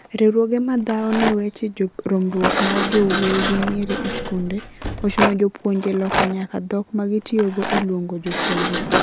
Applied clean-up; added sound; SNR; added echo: none; Rattle + Sliding door; 4 dB; none.